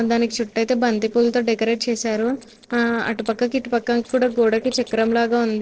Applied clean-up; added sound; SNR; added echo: neural separator model SepFormer DNS4.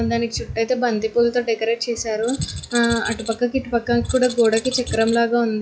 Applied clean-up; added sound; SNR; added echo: classical method log-MMSE.